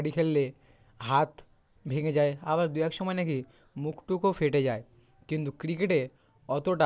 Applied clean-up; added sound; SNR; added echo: none; none; none; none.